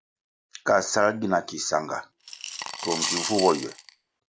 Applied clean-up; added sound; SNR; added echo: none; Coin (dropping) / Glass; 6 dB; none.